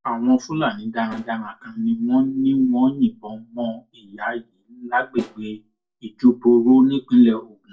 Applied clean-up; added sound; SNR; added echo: neural separator model SepFormer DNS4.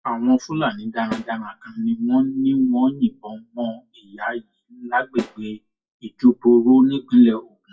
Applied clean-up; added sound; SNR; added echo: classical method WPE with log-MMSE.